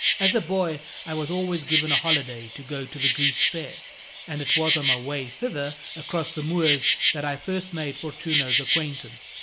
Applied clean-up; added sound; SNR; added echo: none; Insect; -1 dB; none.